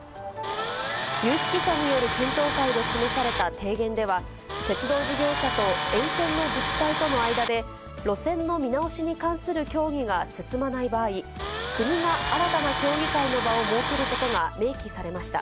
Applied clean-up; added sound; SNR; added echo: none; Tools; 0 dB; none.